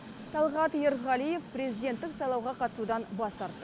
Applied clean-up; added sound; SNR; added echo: none; Train; 15 dB; none.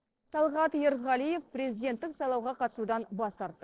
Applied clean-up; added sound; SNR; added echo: neural separator model SepFormer DNS4.